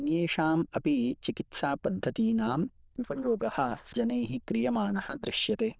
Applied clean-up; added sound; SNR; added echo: neural diffusion model UNIVERSE++.